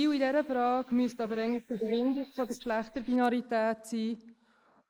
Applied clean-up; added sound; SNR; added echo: neural mask model Resemble Enhance denoiser.